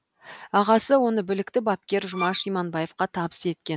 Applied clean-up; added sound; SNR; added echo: none; Bowed string instrument; 10 dB; none.